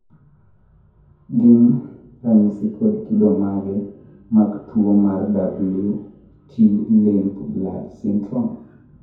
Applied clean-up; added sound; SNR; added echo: none; none; none; reverberation time 0.6 s.